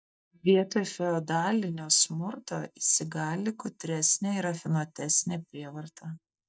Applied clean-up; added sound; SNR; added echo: neural mask model DeepFilterNet 3.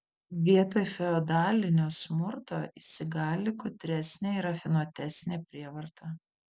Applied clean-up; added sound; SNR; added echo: none; none; none; none.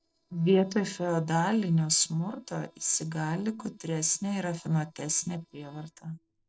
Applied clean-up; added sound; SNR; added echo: neural separator model SepFormer DNS4.